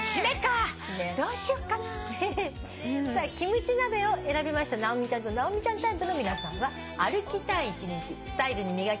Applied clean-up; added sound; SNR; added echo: none; none; none; none.